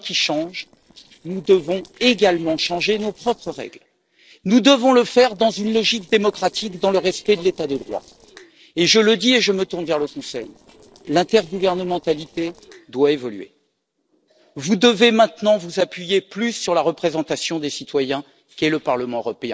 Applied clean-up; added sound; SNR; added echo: neural separator model SepFormer DNS4.